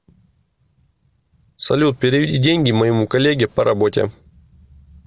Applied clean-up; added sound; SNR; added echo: none; none; none; none.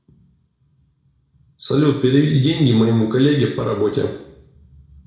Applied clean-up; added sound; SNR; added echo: none; none; none; reverberation time 0.6 s.